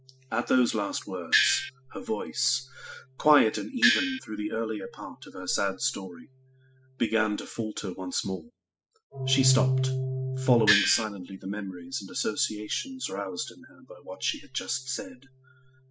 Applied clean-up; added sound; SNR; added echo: classical method spectral subtraction.